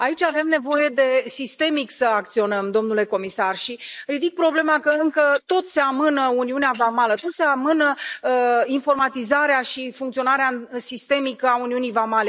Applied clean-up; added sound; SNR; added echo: neural mask model Resemble Enhance denoiser.